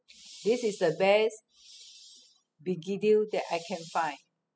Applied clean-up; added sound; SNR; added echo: classical method spectral subtraction.